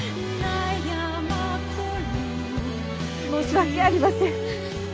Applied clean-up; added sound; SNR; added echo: none; none; none; none.